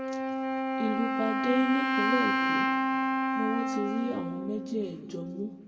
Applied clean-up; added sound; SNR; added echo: none; Wind instrument, woodwind instrument; -4 dB; reverberation time 1.1 s.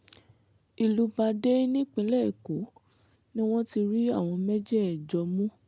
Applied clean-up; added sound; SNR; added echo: none; none; none; none.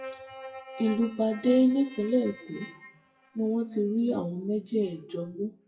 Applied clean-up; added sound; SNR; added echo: classical method WPE with log-MMSE.